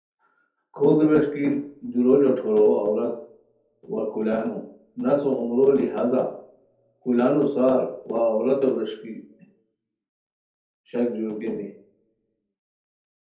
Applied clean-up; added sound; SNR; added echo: none; none; none; reverberation time 0.5 s.